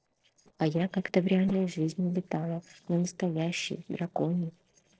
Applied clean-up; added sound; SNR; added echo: neural separator model SepFormer DNS4.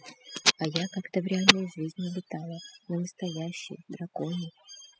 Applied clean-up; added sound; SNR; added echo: classical method spectral subtraction.